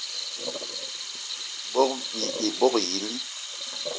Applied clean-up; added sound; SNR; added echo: none; Sink (filling or washing) / Water tap, faucet; 3 dB; none.